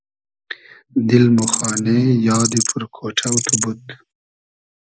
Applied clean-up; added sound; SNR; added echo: neural mask model Resemble Enhance denoiser.